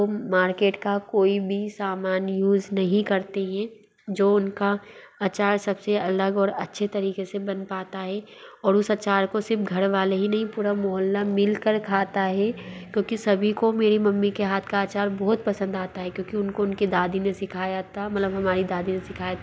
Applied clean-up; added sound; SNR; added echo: none; none; none; none.